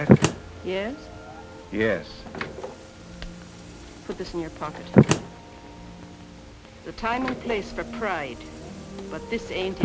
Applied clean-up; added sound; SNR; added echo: none; Slam; -5 dB; none.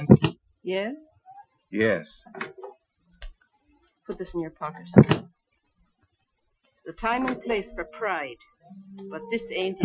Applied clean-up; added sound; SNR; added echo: classical method Wiener filter.